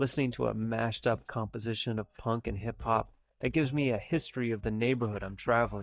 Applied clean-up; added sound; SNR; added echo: neural mask model DeepFilterNet 3.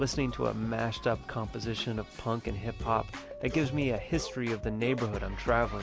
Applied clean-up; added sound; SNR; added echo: none; none; none; none.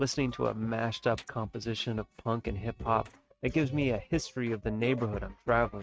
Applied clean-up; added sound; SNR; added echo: neural mask model RNNoise.